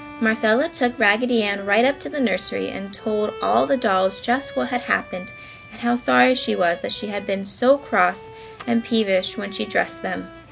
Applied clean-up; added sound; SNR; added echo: none; Bowed string instrument; 18 dB; none.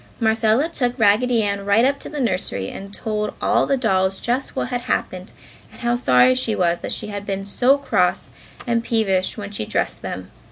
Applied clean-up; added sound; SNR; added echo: none; none; none; none.